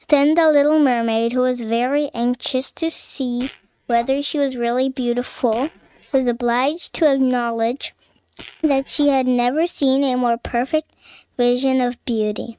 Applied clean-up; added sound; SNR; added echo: neural mask model RNNoise.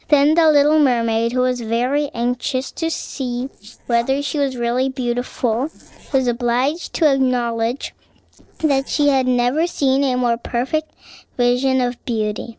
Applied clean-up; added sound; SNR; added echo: neural separator model SepFormer DNS4.